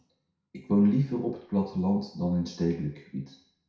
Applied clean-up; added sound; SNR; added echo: none; none; none; reverberation time 0.6 s.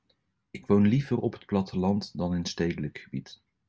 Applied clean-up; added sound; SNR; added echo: none; none; none; none.